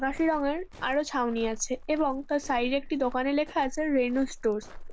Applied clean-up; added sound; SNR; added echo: none; Walk, footsteps; 13 dB; none.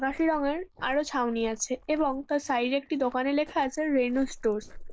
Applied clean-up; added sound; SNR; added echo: neural mask model Resemble Enhance denoiser.